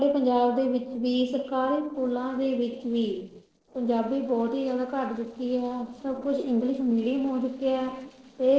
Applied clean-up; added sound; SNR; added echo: neural separator model SepFormer DNS4.